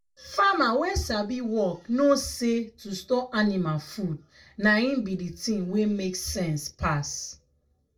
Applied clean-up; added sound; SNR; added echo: none; none; none; reverberation time 0.2 s.